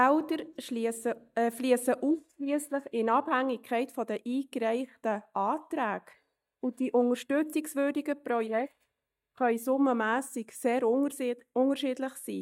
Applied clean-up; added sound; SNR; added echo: neural mask model DeepFilterNet 3.